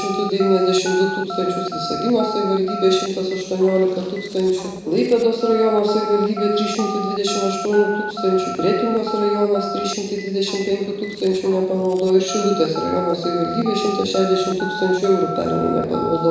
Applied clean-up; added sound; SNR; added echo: none; Telephone; 9 dB; reverberation time 1.0 s.